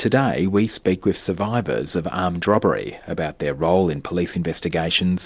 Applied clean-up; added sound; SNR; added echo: none; none; none; none.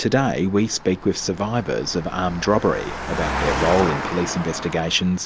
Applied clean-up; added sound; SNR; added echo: none; Engine; 8 dB; none.